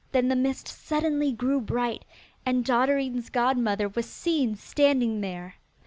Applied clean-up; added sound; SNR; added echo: none; none; none; none.